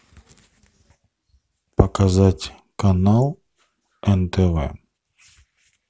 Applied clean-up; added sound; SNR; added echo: none; none; none; none.